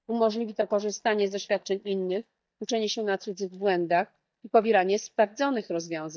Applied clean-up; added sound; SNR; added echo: neural mask model DeepFilterNet 3.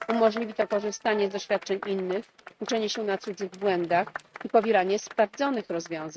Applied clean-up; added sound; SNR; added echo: neural mask model RNNoise.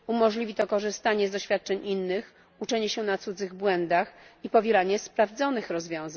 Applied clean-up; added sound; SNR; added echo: none; none; none; none.